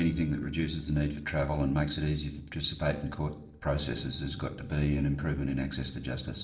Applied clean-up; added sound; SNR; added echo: neural separator model SepFormer DNS4.